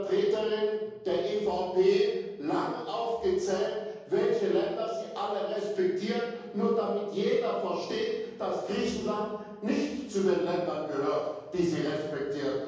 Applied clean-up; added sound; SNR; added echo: none; none; none; reverberation time 1.3 s.